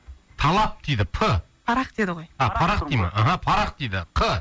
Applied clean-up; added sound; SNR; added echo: none; none; none; none.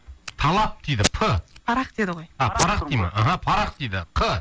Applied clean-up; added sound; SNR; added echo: none; Packing tape, duct tape; 11 dB; none.